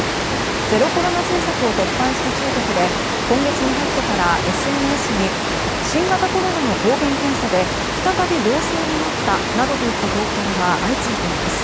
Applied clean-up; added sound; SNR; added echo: none; Water; -1 dB; none.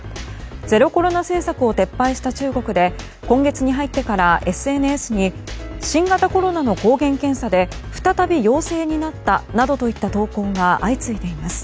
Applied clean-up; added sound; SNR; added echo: none; none; none; none.